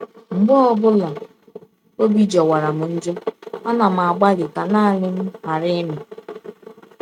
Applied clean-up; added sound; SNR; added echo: neural mask model RNNoise.